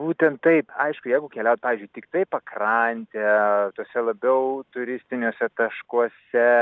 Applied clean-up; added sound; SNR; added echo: none; none; none; none.